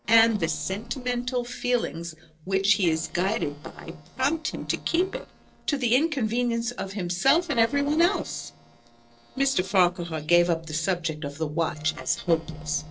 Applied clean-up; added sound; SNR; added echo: neural separator model SepFormer DNS4.